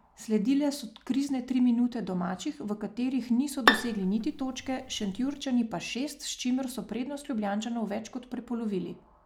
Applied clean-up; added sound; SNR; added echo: none; Bowed string instrument; 1 dB; none.